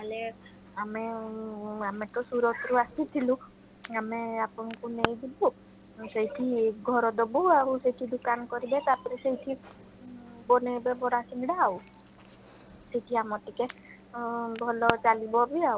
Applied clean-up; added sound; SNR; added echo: none; Alarm; 14 dB; none.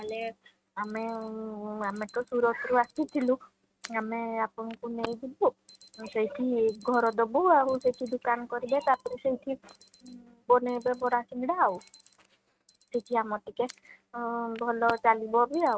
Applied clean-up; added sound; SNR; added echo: neural mask model RNNoise.